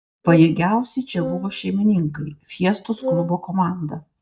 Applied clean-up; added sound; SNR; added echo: neural mask model DeepFilterNet 3.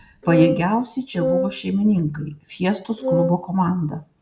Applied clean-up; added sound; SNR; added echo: none; Wind instrument, woodwind instrument; 2 dB; none.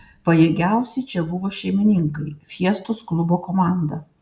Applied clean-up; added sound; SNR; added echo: none; none; none; none.